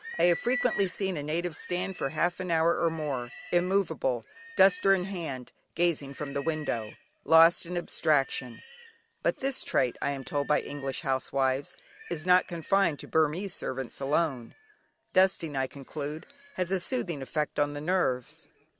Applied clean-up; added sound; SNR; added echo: none; Livestock, farm animals, working animals; 18 dB; none.